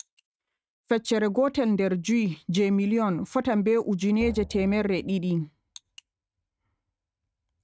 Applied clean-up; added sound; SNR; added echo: neural mask model RNNoise.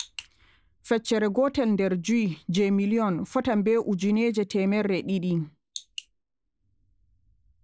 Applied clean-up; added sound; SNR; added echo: neural mask model Resemble Enhance denoiser.